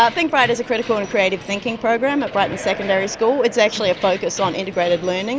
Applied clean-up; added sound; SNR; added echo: none; Keys jangling; 18 dB; none.